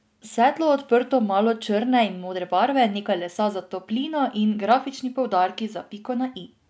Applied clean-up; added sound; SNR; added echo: none; none; none; none.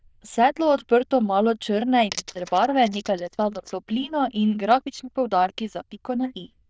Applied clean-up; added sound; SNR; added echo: neural diffusion model UNIVERSE++.